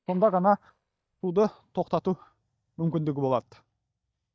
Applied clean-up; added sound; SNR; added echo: neural mask model DeepFilterNet 3.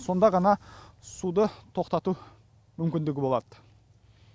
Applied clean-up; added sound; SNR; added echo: none; none; none; none.